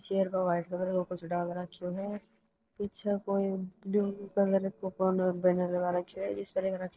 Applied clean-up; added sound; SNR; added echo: neural separator model SepFormer DNS4.